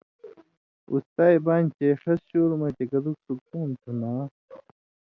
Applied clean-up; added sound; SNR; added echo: none; none; none; none.